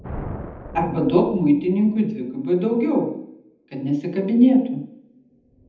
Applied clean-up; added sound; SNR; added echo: none; Thunder; 18 dB; reverberation time 0.8 s.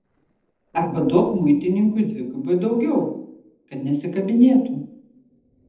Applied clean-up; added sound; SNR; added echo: neural separator model SepFormer DNS4.